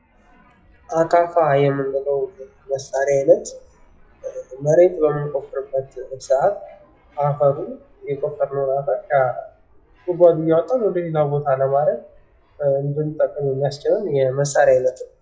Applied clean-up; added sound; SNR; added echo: classical method WPE with log-MMSE.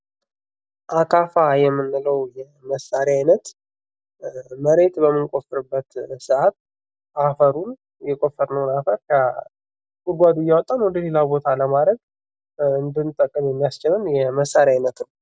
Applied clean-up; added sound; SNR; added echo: none; none; none; none.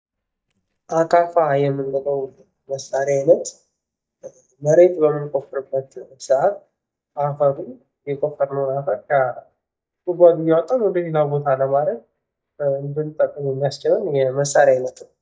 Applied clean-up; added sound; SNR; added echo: neural mask model DeepFilterNet 3.